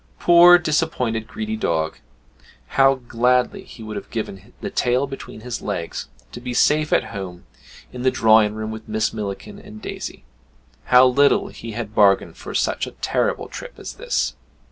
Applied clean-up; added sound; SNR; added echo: none; none; none; none.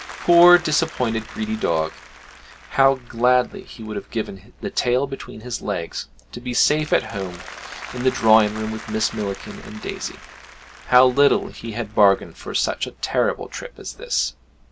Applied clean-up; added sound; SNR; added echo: none; Applause; 19 dB; none.